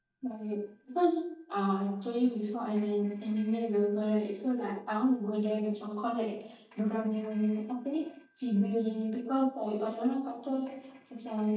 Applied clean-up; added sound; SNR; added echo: neural mask model DeepFilterNet 3.